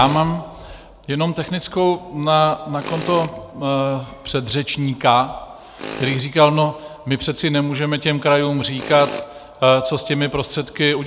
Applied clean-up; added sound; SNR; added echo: none; Tools; 18 dB; none.